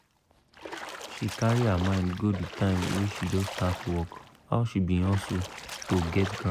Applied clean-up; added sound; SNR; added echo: none; Splash, splatter; 11 dB; none.